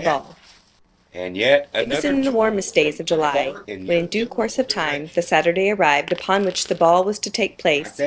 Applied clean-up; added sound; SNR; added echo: neural separator model SepFormer DNS4.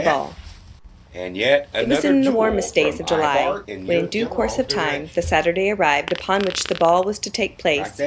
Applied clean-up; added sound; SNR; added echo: none; Fart; 5 dB; none.